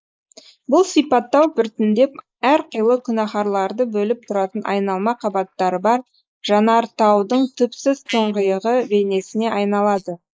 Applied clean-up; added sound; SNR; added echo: neural mask model Resemble Enhance denoiser.